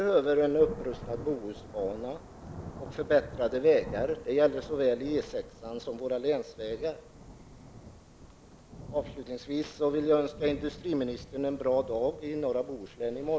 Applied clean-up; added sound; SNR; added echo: none; Thunder / Rain; 16 dB; none.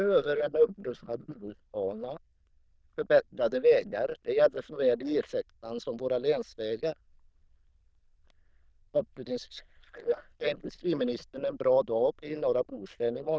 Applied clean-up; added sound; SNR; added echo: neural diffusion model UNIVERSE++.